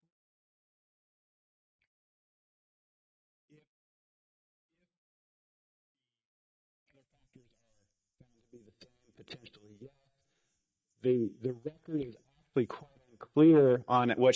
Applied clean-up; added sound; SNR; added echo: neural mask model DeepFilterNet 3.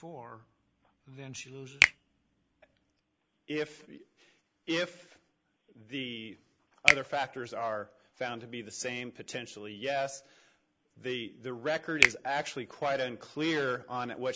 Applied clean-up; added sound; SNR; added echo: none; Finger snapping; -4 dB; none.